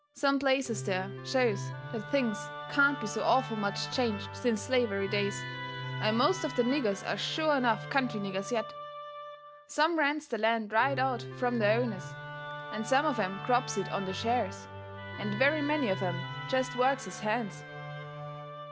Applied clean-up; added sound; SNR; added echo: none; Musical instrument; 9 dB; none.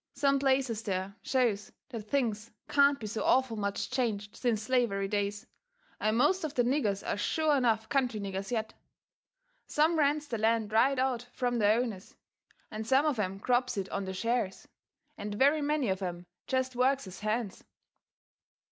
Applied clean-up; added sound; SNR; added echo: none; none; none; none.